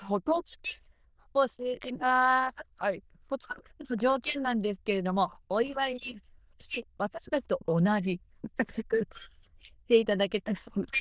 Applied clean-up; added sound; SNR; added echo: neural diffusion model UNIVERSE++.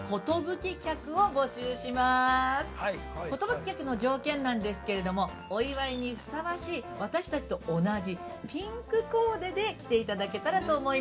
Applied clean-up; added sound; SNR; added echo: none; none; none; none.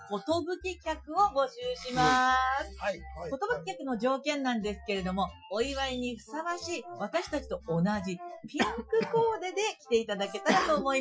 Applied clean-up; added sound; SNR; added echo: classical method Wiener filter.